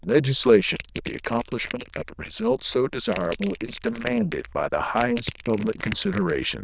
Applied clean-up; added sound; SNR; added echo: neural diffusion model UNIVERSE++.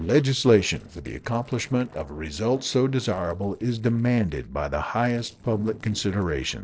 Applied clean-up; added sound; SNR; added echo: neural separator model SepFormer DNS4.